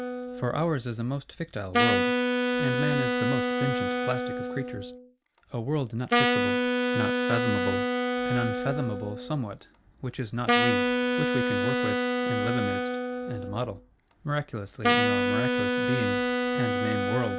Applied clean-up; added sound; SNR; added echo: none; Wind instrument, woodwind instrument; -5 dB; none.